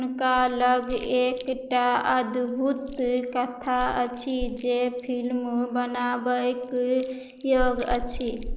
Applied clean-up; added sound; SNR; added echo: neural mask model Resemble Enhance denoiser.